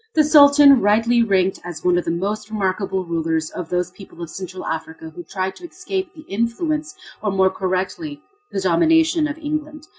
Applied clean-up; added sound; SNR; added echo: none; none; none; none.